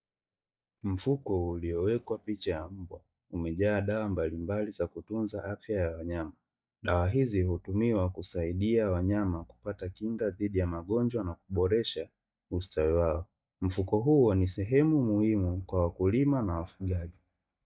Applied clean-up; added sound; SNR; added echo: neural mask model DeepFilterNet 3.